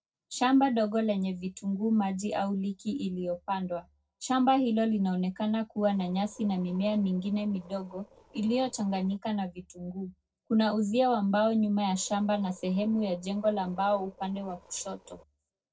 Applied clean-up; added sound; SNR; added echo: neural separator model SepFormer DNS4.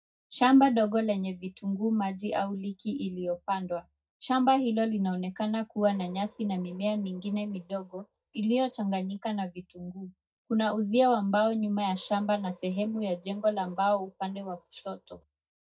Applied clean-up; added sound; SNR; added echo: neural mask model DeepFilterNet 3.